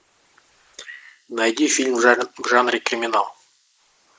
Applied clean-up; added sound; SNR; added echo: neural mask model Resemble Enhance denoiser.